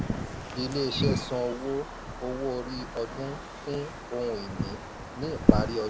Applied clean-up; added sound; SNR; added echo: none; Wind; -2 dB; none.